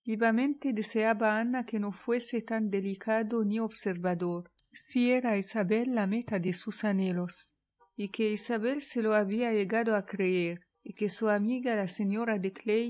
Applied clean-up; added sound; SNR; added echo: neural mask model DeepFilterNet 3.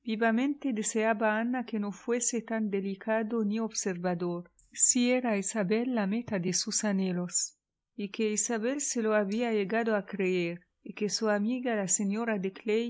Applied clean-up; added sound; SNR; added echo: neural mask model Resemble Enhance denoiser.